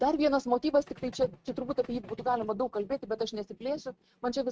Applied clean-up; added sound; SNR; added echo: neural mask model RNNoise.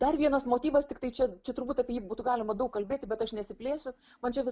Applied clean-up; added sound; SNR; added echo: none; none; none; none.